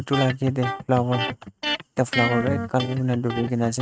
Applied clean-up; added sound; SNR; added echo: neural mask model RNNoise.